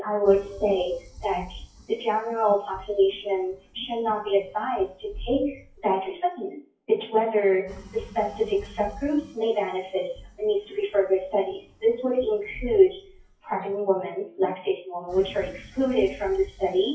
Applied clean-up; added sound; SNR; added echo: classical method WPE with log-MMSE.